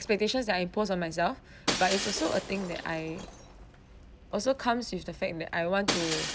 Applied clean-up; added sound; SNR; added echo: none; Shatter; 7 dB; none.